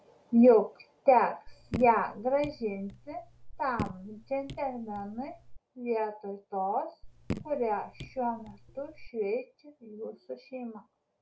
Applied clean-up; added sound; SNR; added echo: none; Raindrop / Drip; 13 dB; none.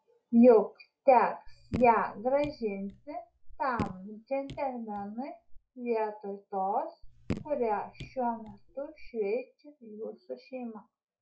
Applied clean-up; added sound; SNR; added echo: classical method log-MMSE.